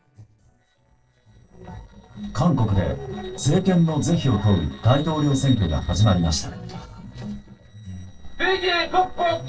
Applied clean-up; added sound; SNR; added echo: neural separator model SepFormer DNS4.